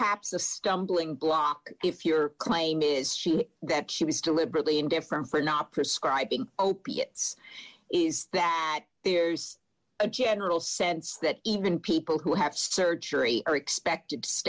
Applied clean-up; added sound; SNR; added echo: none; none; none; none.